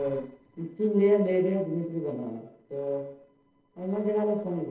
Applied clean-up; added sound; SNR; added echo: neural separator model SepFormer DNS4.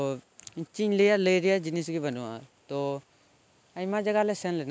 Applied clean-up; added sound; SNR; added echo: none; none; none; none.